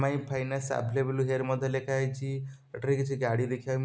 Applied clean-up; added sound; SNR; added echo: none; none; none; none.